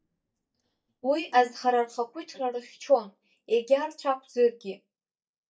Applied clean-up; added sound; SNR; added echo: neural mask model DeepFilterNet 3.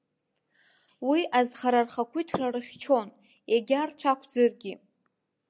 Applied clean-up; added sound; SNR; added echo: none; none; none; none.